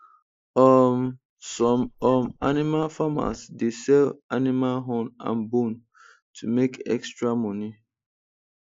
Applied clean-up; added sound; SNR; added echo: neural mask model Resemble Enhance denoiser.